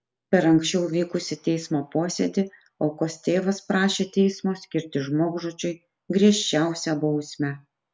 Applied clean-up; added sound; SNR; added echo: none; none; none; none.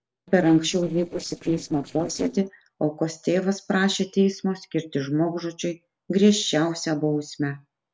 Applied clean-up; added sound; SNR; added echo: neural separator model SepFormer DNS4.